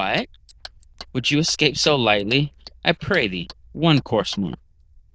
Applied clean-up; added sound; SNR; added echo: neural diffusion model UNIVERSE++.